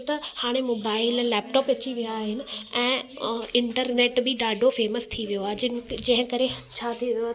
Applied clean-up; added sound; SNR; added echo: none; none; none; none.